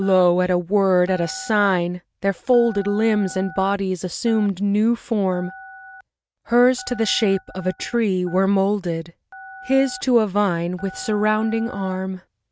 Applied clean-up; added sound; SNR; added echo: neural mask model RNNoise.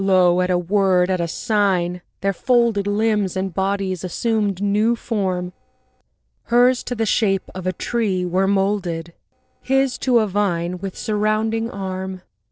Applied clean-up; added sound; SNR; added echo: neural separator model SepFormer DNS4.